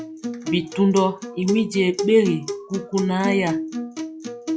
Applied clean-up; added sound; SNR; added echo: classical method log-MMSE.